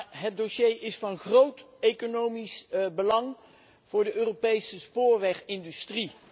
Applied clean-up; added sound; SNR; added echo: none; none; none; none.